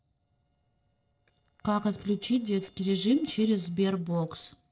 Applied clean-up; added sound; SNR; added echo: neural separator model SepFormer DNS4.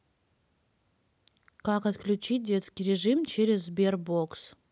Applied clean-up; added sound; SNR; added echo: none; none; none; none.